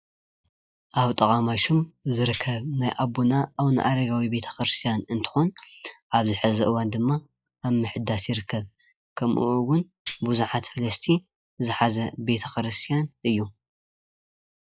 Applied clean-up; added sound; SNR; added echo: classical method log-MMSE.